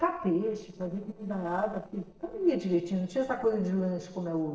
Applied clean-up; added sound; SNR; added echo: neural separator model SepFormer DNS4.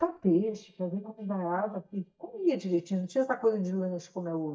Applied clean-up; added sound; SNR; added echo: neural mask model DeepFilterNet 3.